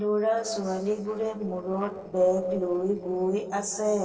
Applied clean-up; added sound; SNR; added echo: neural separator model SepFormer DNS4.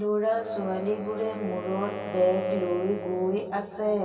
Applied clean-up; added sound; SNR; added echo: none; Wind instrument, woodwind instrument; 12 dB; reverberation time 2.5 s.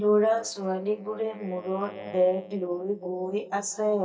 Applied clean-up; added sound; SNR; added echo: neural mask model DeepFilterNet 3.